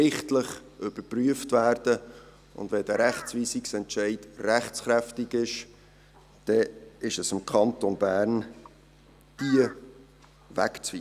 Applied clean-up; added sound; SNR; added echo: none; Crow; 18 dB; none.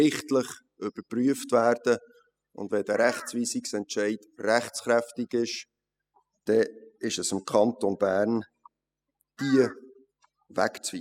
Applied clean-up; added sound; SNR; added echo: classical method spectral subtraction.